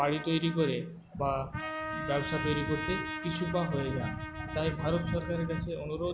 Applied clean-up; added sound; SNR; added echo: none; Trumpet; 8 dB; none.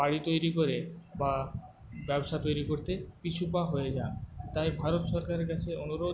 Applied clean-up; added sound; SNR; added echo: none; none; none; none.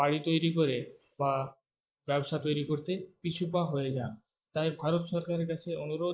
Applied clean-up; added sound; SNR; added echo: neural mask model Resemble Enhance denoiser.